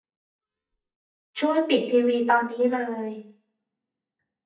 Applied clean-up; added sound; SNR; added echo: neural mask model DeepFilterNet 3.